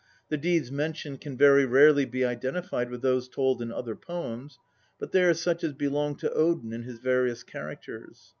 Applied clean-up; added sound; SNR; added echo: none; none; none; none.